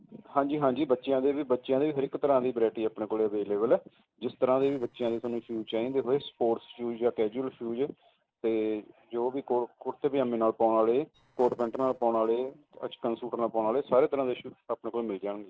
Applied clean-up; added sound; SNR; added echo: neural separator model SepFormer DNS4.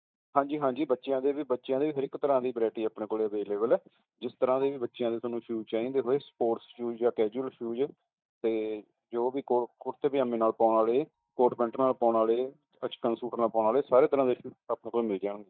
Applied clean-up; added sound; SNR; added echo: neural mask model DeepFilterNet 3.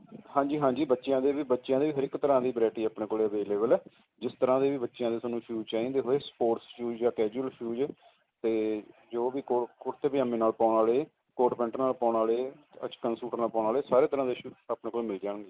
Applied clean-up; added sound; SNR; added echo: none; none; none; none.